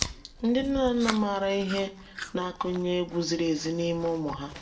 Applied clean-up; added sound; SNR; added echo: none; Chewing, mastication; 12 dB; reverberation time 0.6 s.